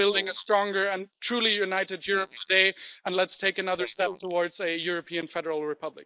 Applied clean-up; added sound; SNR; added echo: neural mask model Resemble Enhance denoiser.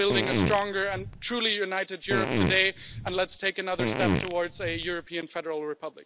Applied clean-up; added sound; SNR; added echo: none; Fart; 1 dB; none.